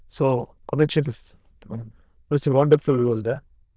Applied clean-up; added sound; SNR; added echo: neural diffusion model UNIVERSE++.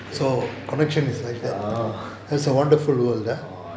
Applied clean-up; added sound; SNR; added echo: none; none; none; none.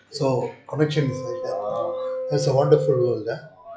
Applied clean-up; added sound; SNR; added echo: classical method log-MMSE.